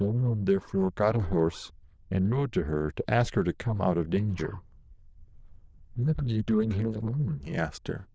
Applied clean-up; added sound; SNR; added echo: neural diffusion model UNIVERSE++.